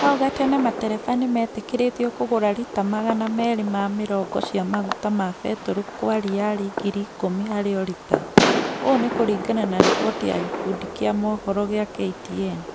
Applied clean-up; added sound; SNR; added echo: none; Fireworks; 4 dB; none.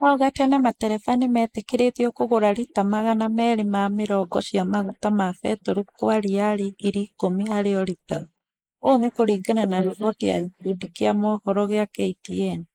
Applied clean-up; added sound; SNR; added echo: neural mask model Resemble Enhance denoiser.